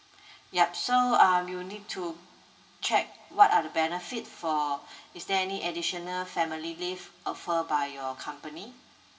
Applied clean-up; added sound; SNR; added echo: none; none; none; reverberation time 2.2 s.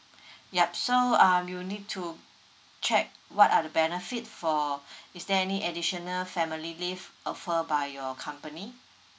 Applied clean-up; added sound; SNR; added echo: none; none; none; none.